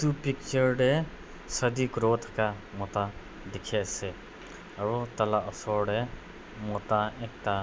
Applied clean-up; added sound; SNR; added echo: none; none; none; none.